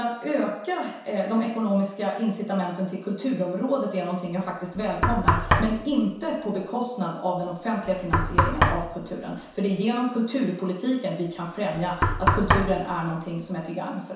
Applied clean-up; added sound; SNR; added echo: none; Knock; 0 dB; reverberation time 0.7 s.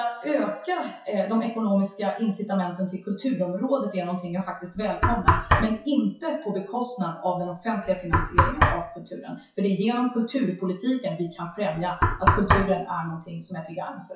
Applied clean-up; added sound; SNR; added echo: classical method WPE with log-MMSE.